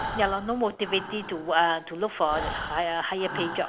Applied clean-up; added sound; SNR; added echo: none; Breathing; 10 dB; none.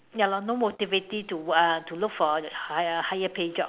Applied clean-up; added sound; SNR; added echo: none; none; none; none.